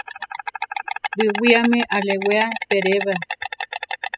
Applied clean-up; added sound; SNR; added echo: classical method spectral subtraction.